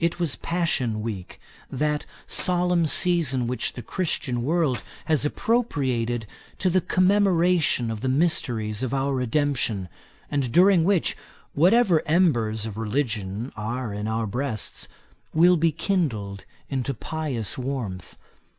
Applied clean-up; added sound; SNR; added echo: none; Clapping; 17 dB; none.